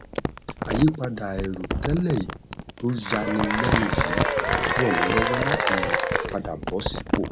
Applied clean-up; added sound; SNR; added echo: none; Applause / Cheering + Crumpling, crinkling; -2 dB; none.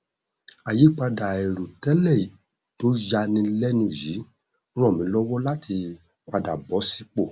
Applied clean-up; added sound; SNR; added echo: none; none; none; none.